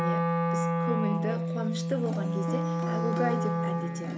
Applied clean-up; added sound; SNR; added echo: none; Wind instrument, woodwind instrument; -5 dB; none.